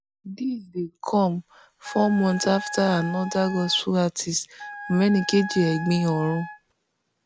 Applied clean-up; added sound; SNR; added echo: none; Wind instrument, woodwind instrument; 12 dB; none.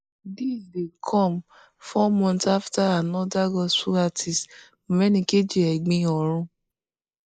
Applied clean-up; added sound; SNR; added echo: neural mask model Resemble Enhance denoiser.